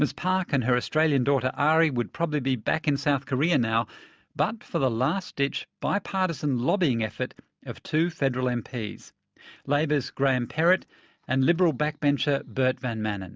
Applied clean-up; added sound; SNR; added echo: none; none; none; none.